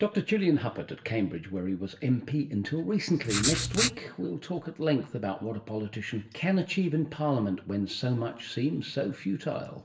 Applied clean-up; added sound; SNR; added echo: none; Writing; 0 dB; reverberation time 0.6 s.